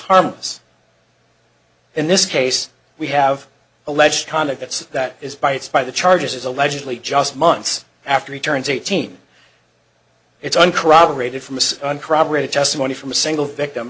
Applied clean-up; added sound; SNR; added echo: none; none; none; none.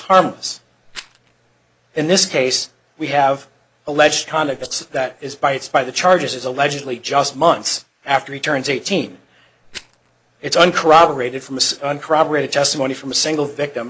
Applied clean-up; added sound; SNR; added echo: neural mask model Resemble Enhance denoiser.